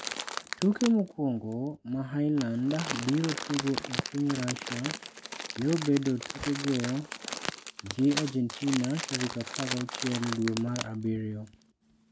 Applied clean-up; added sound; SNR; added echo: none; Crumpling, crinkling; 8 dB; none.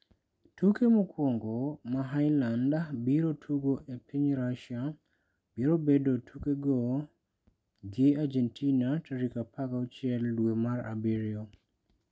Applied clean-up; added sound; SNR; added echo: none; none; none; none.